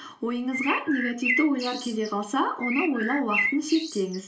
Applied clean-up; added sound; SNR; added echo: none; Bird; 4 dB; reverberation time 0.2 s.